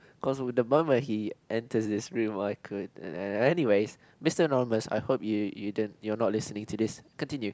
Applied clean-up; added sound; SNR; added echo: none; none; none; none.